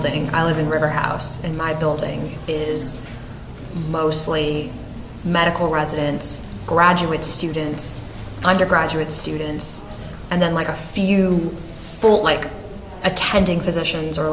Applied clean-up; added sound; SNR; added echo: none; Guitar; 17 dB; none.